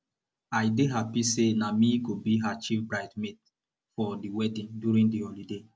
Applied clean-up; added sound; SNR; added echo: none; none; none; none.